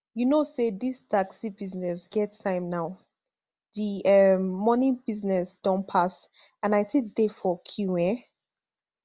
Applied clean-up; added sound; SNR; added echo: none; none; none; none.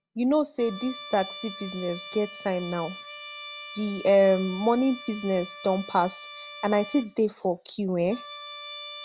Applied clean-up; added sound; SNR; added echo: none; Trumpet; 14 dB; none.